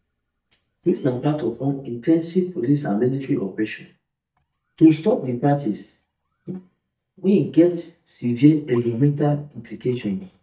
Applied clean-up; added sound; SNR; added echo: neural mask model DeepFilterNet 3.